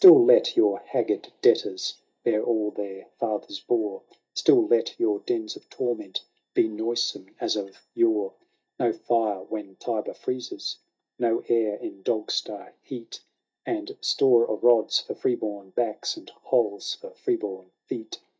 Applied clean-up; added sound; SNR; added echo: neural mask model DeepFilterNet 3.